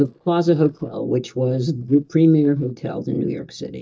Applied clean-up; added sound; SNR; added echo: neural mask model DeepFilterNet 3.